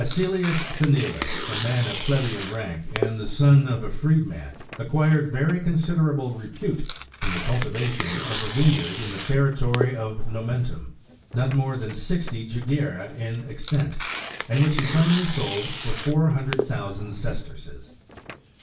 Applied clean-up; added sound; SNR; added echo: none; Tearing; 10 dB; reverberation time 0.3 s.